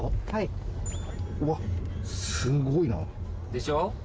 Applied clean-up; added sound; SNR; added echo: none; none; none; none.